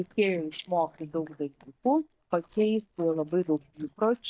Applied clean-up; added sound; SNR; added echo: neural mask model DeepFilterNet 3.